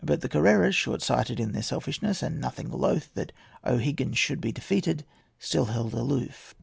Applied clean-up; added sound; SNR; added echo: none; none; none; none.